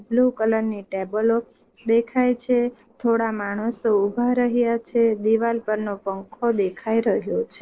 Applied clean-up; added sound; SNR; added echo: neural separator model SepFormer DNS4.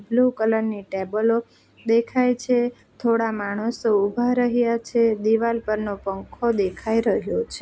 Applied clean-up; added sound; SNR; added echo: none; none; none; none.